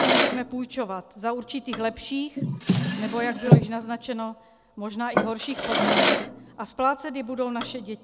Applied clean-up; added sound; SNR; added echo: none; Drawer open or close; -4 dB; none.